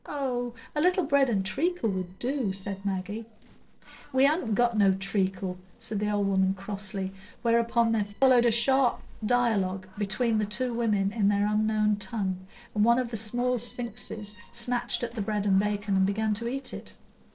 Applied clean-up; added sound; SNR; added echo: neural separator model SepFormer DNS4.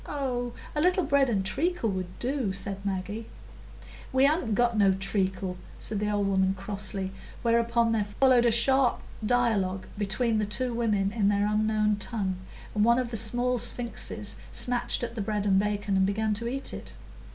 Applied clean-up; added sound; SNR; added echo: none; none; none; none.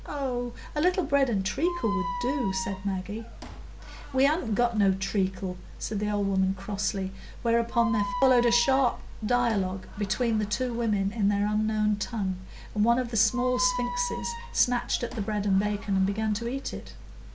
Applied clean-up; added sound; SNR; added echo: none; Squeak; 11 dB; none.